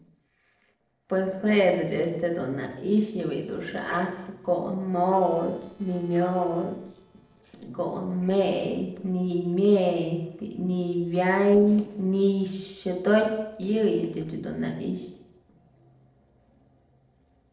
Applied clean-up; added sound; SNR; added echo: neural separator model SepFormer DNS4.